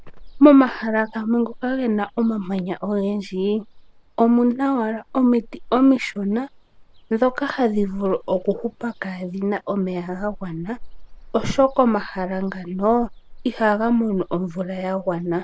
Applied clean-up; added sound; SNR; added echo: none; Ocean; 17 dB; none.